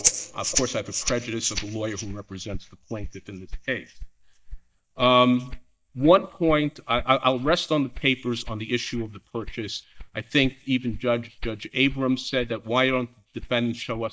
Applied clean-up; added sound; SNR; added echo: neural mask model DeepFilterNet 3.